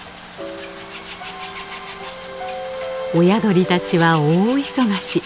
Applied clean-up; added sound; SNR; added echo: none; none; none; none.